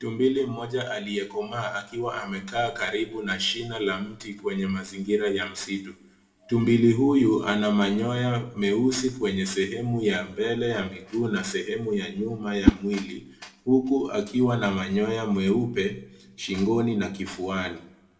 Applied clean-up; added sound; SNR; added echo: none; Whoosh, swoosh, swish; 2 dB; reverberation time 0.5 s.